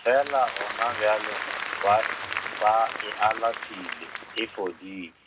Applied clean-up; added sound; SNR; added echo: none; Applause; 7 dB; reverberation time 0.2 s.